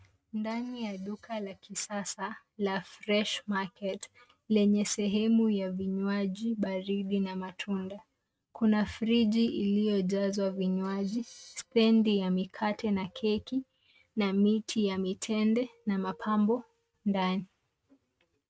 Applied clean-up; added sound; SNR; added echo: neural mask model RNNoise.